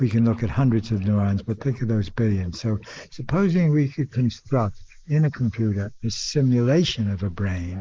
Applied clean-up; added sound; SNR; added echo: neural mask model Resemble Enhance denoiser.